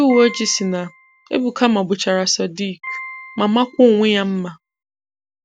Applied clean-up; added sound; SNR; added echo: none; Piano; 17 dB; none.